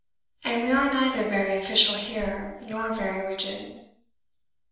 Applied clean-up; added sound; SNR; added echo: neural separator model SepFormer DNS4.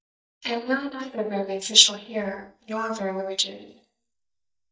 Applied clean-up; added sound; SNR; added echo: neural mask model DeepFilterNet 3.